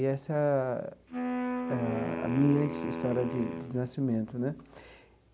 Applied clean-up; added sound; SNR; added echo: none; Wind instrument, woodwind instrument; 5 dB; none.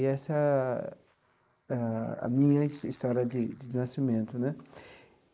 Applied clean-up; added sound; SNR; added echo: neural mask model Resemble Enhance denoiser.